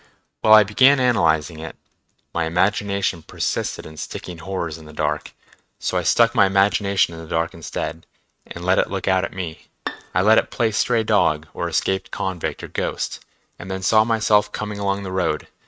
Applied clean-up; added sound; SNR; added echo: neural mask model RNNoise.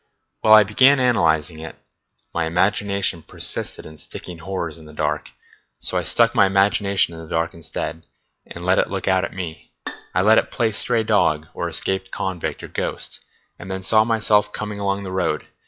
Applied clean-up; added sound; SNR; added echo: classical method log-MMSE.